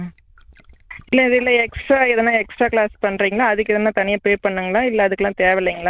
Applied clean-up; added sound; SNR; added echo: neural diffusion model UNIVERSE++.